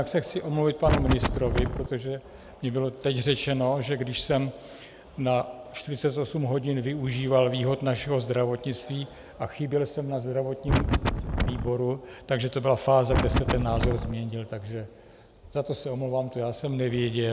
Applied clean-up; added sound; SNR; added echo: none; Wind; -2 dB; none.